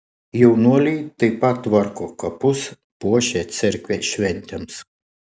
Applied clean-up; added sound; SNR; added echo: none; none; none; none.